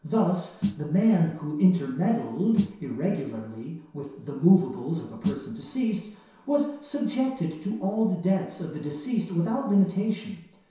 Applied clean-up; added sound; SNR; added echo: none; Snare drum; 11 dB; reverberation time 0.7 s.